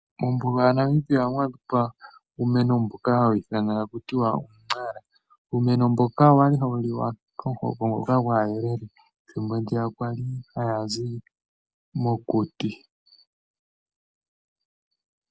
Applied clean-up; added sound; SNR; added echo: none; none; none; none.